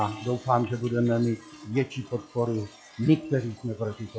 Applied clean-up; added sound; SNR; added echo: classical method log-MMSE.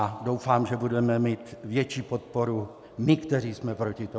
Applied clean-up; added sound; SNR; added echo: none; none; none; none.